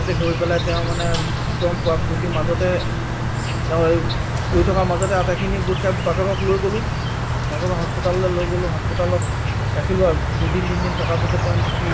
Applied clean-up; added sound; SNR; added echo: none; Insect; -2 dB; none.